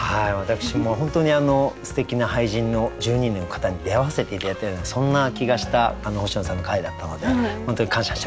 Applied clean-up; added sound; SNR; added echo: none; none; none; none.